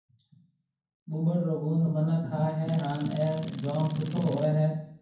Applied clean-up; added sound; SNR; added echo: none; Tools; 19 dB; reverberation time 0.9 s.